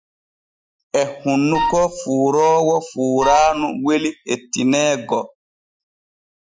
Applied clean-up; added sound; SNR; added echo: classical method Wiener filter.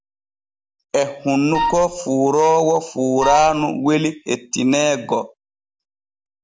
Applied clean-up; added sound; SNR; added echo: none; Wind instrument, woodwind instrument; 3 dB; none.